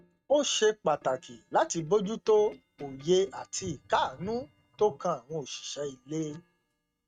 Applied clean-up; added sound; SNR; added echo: neural mask model RNNoise.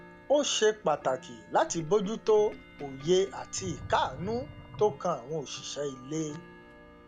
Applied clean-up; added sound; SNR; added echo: none; Sink (filling or washing) + Tick-tock / Bell; 17 dB; none.